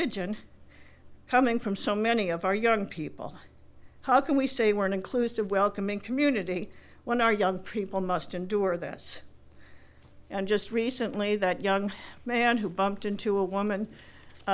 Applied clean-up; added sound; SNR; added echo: none; none; none; none.